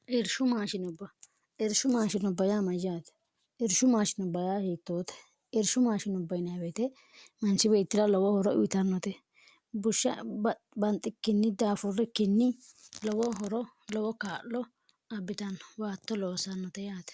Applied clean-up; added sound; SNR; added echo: none; none; none; none.